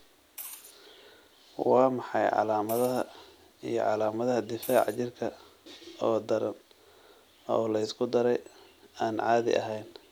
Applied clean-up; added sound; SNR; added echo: none; Liquid; 17 dB; none.